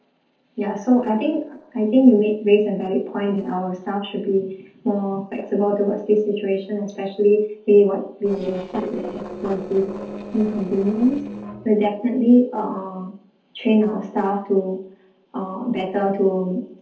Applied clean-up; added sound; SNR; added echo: neural separator model SepFormer DNS4.